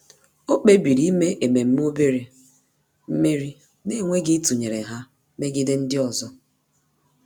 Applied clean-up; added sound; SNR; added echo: none; none; none; none.